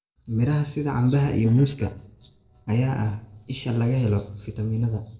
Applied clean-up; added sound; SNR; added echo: neural separator model SepFormer DNS4.